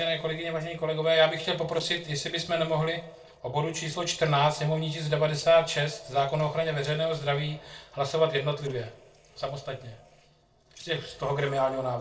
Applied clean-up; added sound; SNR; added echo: neural separator model SepFormer DNS4.